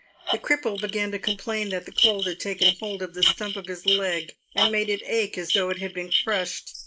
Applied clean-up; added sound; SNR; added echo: neural mask model Resemble Enhance denoiser.